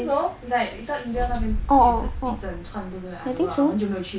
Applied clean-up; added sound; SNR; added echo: none; Boom; 5 dB; none.